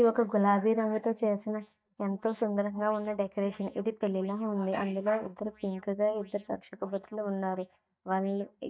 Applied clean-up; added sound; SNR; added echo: neural mask model DeepFilterNet 3.